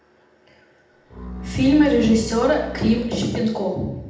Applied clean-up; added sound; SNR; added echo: none; Bowed string instrument; 13 dB; reverberation time 0.8 s.